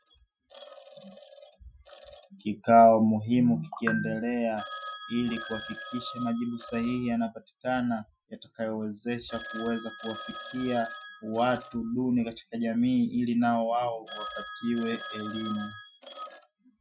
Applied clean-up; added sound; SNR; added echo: classical method Wiener filter.